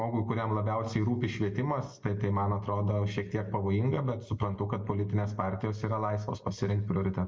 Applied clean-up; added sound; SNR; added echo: none; none; none; reverberation time 0.6 s.